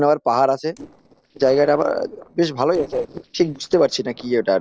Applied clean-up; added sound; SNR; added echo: neural separator model SepFormer DNS4.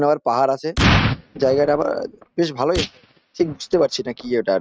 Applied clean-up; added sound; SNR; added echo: neural mask model RNNoise.